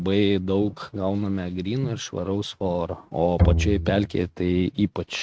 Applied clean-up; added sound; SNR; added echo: neural mask model RNNoise.